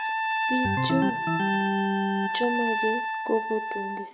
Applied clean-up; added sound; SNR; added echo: none; Organ + Trumpet; -4 dB; none.